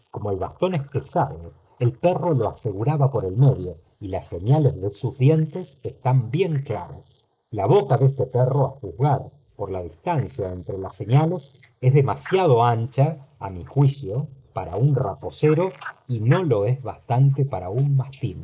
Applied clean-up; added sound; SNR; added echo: neural mask model Resemble Enhance denoiser.